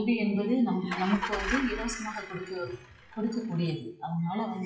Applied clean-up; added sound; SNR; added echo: classical method WPE with log-MMSE.